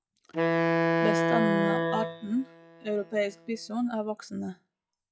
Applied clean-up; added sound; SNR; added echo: classical method log-MMSE.